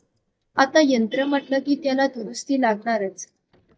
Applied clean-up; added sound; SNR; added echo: neural mask model DeepFilterNet 3.